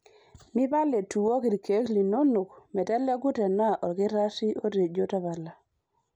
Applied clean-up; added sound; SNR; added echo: none; none; none; none.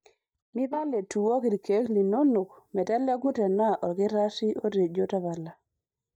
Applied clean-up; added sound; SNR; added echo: neural mask model DeepFilterNet 3.